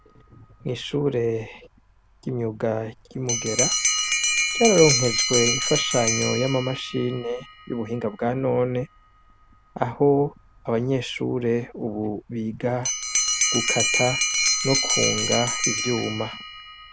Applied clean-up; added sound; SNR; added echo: none; Bell; 2 dB; none.